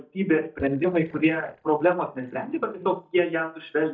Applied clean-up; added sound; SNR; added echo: neural mask model DeepFilterNet 3.